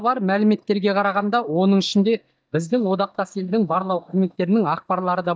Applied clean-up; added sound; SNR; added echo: neural mask model DeepFilterNet 3.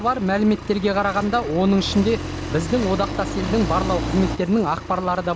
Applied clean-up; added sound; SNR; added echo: none; Accelerating, revving, vroom; 7 dB; none.